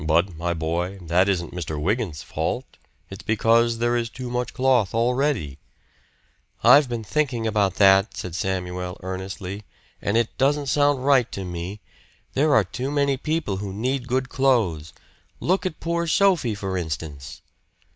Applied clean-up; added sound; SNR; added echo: none; none; none; none.